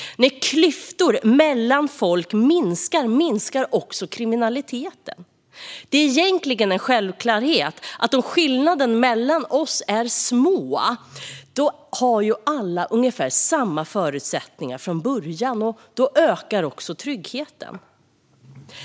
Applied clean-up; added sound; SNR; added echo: none; none; none; none.